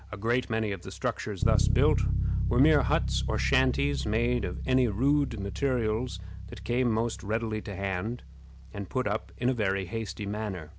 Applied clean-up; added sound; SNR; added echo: none; Bass guitar; 3 dB; none.